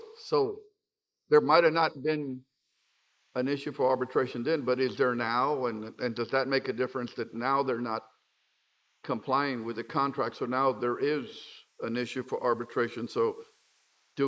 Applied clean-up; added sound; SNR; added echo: neural mask model Resemble Enhance denoiser.